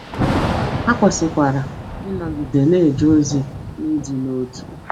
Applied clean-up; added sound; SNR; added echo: none; Thunder / Rain; 6 dB; none.